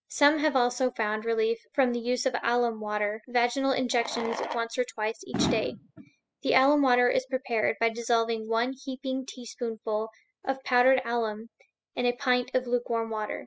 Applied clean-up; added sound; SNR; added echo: classical method spectral subtraction.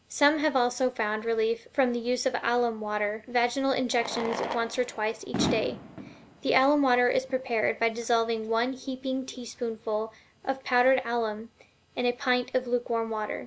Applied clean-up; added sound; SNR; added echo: none; Fireworks; 14 dB; none.